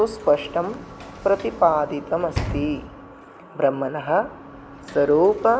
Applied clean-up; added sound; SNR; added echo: none; Sliding door / Slam; 14 dB; none.